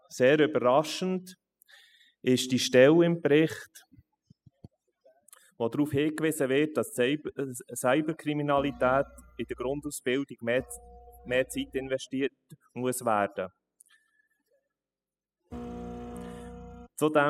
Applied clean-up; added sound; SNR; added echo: classical method spectral subtraction.